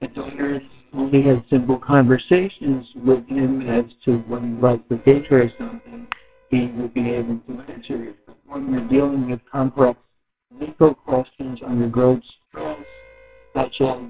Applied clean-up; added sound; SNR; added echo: neural separator model SepFormer WHAMR!.